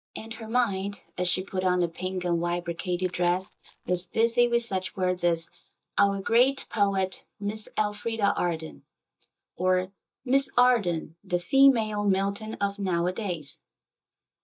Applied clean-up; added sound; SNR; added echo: neural mask model DeepFilterNet 3.